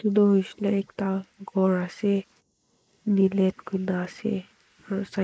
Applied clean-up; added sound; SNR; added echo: neural mask model Resemble Enhance denoiser.